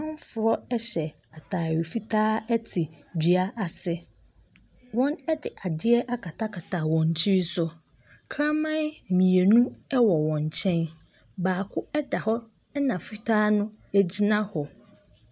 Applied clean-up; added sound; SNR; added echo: none; none; none; none.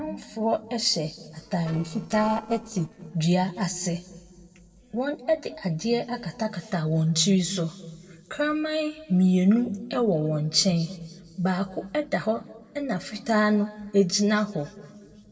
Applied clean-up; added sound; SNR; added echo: neural separator model SepFormer DNS4.